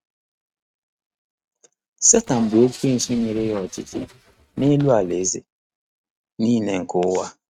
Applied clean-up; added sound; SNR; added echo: neural mask model RNNoise.